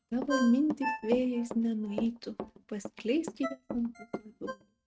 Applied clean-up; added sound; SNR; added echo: neural mask model RNNoise.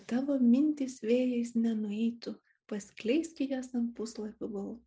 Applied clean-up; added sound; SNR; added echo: none; none; none; none.